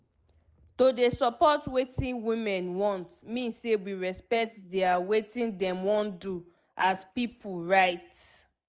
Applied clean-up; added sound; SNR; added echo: neural mask model Resemble Enhance denoiser.